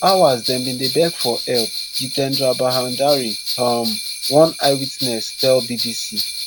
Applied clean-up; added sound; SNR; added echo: none; Bell; 5 dB; none.